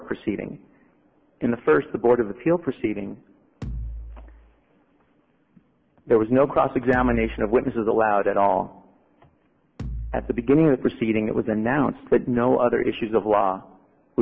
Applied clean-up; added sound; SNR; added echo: none; Bass drum; 12 dB; none.